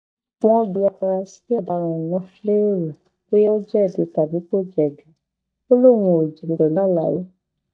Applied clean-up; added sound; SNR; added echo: neural mask model DeepFilterNet 3.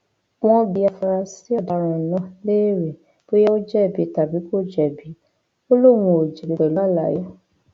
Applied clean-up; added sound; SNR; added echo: none; none; none; none.